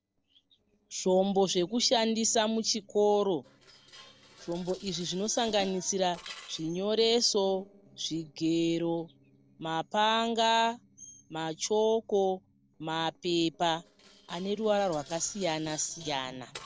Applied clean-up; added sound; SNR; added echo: neural separator model SepFormer DNS4.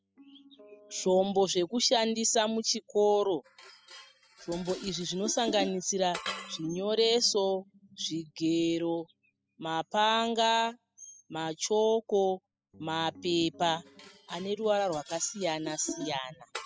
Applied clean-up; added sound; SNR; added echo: classical method spectral subtraction.